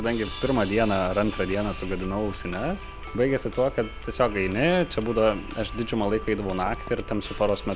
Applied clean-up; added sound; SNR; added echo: none; none; none; none.